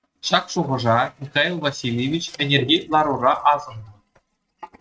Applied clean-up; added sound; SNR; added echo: neural mask model RNNoise.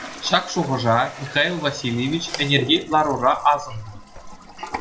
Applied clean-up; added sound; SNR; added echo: none; Toilet flush; 13 dB; none.